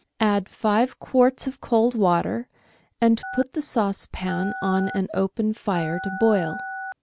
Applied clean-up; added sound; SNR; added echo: none; Telephone; 11 dB; none.